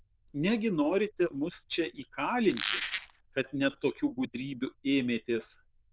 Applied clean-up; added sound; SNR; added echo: neural diffusion model UNIVERSE++.